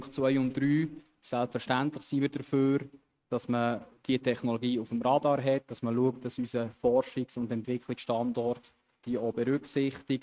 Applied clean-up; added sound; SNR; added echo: neural mask model RNNoise.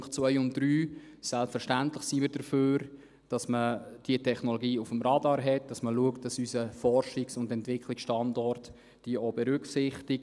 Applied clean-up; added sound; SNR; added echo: none; none; none; none.